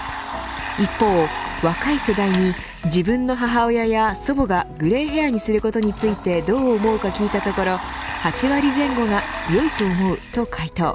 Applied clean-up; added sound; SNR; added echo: none; Domestic sounds, home sounds; 10 dB; none.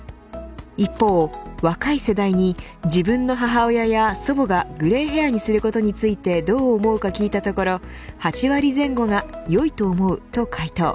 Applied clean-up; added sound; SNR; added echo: none; none; none; none.